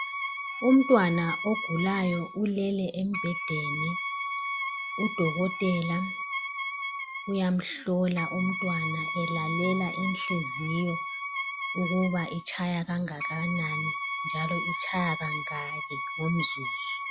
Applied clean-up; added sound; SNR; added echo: none; Wind instrument, woodwind instrument; 4 dB; none.